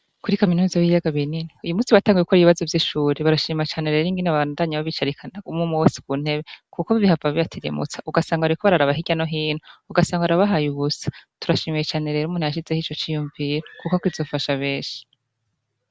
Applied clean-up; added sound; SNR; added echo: none; none; none; none.